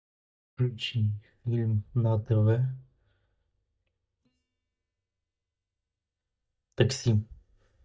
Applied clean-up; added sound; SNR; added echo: neural mask model DeepFilterNet 3.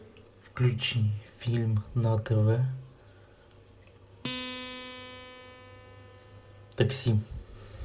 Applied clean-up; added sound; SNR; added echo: none; Acoustic guitar; 14 dB; none.